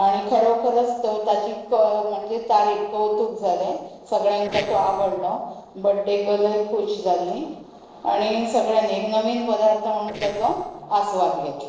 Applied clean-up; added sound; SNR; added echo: neural separator model SepFormer DNS4.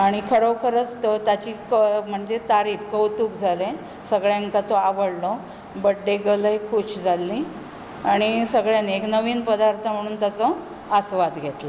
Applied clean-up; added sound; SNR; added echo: none; none; none; none.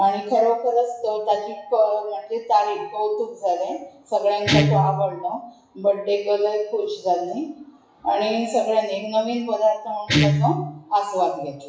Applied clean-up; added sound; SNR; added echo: classical method WPE with log-MMSE.